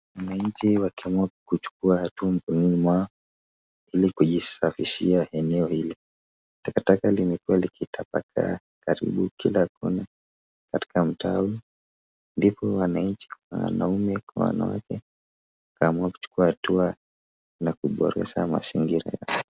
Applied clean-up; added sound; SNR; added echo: none; none; none; none.